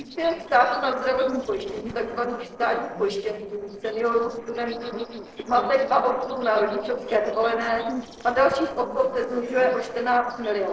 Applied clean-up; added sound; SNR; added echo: neural separator model SepFormer DNS4.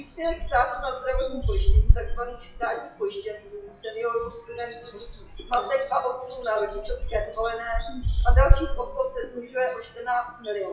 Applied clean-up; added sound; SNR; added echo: classical method WPE with log-MMSE.